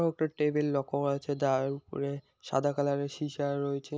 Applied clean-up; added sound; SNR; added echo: none; none; none; none.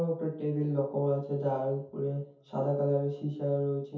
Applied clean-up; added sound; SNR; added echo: none; none; none; reverberation time 0.6 s.